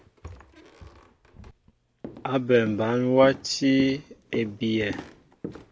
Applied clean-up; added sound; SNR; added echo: none; Walk, footsteps; 15 dB; none.